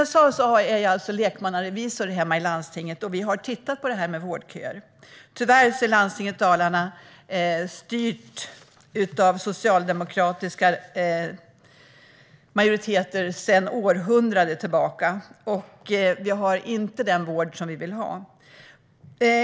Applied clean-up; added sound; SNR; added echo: none; none; none; none.